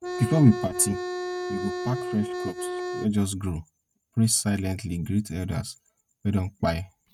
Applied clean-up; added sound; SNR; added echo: neural mask model RNNoise.